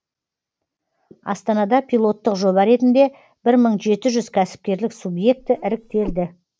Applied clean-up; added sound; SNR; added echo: neural mask model Resemble Enhance denoiser.